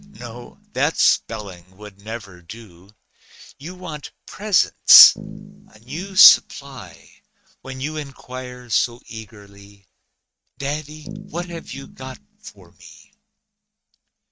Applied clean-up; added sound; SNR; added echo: neural mask model RNNoise.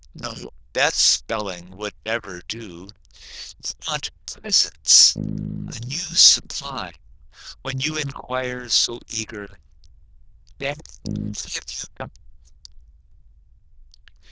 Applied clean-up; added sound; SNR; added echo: neural diffusion model UNIVERSE++.